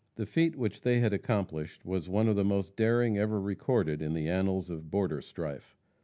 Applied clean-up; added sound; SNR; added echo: none; none; none; none.